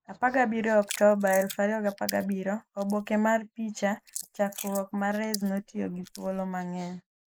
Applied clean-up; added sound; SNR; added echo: neural mask model Resemble Enhance denoiser.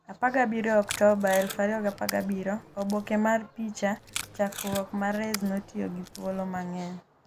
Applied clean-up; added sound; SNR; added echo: none; Packing tape, duct tape; 13 dB; none.